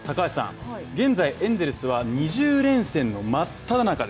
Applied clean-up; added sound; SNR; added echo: none; none; none; none.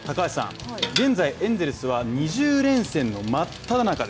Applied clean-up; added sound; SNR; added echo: none; Bicycle; 13 dB; none.